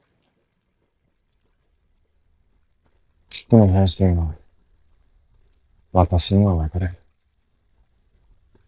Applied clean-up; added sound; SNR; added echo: neural mask model DeepFilterNet 3.